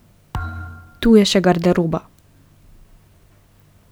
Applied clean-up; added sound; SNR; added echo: none; Thump, thud; 14 dB; none.